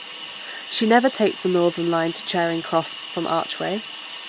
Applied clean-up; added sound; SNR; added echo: none; Hiss; 13 dB; none.